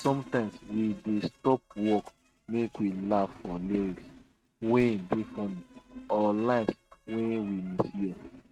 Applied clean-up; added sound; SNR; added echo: neural mask model RNNoise.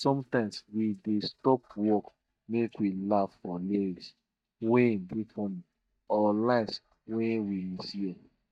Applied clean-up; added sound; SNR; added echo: neural mask model DeepFilterNet 3.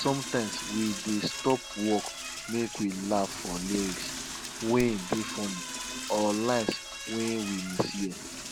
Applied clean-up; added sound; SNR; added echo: none; Toilet flush / Door; 7 dB; none.